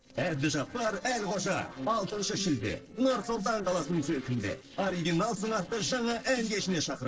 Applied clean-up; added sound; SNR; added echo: neural separator model SepFormer DNS4.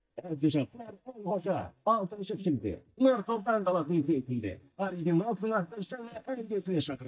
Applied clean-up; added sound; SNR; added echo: neural mask model DeepFilterNet 3.